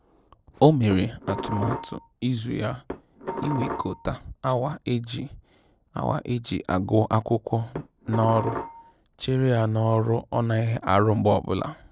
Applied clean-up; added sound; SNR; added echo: none; Dishes, pots, and pans; 8 dB; none.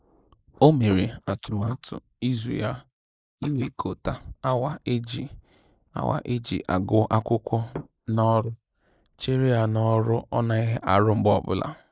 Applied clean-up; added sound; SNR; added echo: neural mask model Resemble Enhance denoiser.